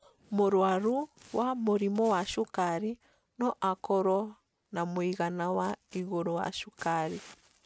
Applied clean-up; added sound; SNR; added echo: none; none; none; none.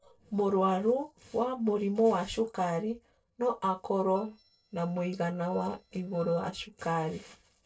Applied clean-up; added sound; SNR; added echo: neural separator model SepFormer DNS4.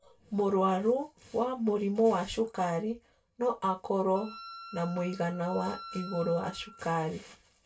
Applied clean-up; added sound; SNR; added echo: none; Wind instrument, woodwind instrument; 16 dB; reverberation time 0.2 s.